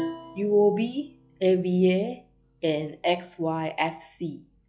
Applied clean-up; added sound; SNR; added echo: classical method log-MMSE.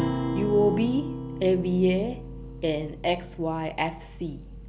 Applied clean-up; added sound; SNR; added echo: none; Acoustic guitar; 7 dB; none.